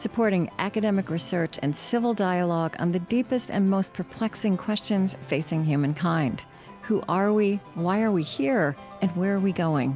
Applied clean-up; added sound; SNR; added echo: none; none; none; none.